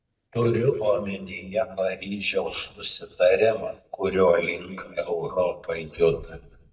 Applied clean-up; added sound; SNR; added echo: neural mask model DeepFilterNet 3.